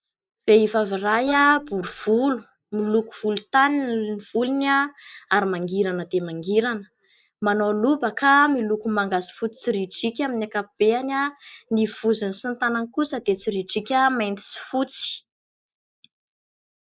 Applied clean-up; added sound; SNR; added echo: neural mask model Resemble Enhance denoiser.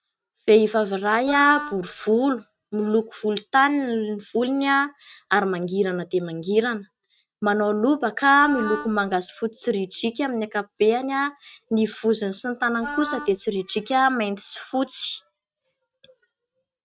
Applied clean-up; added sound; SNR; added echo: neural mask model RNNoise.